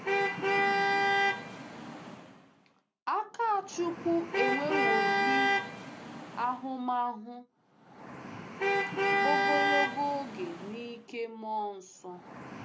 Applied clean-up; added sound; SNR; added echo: none; Traffic noise, roadway noise / Vehicle horn, car horn, honking; -4 dB; none.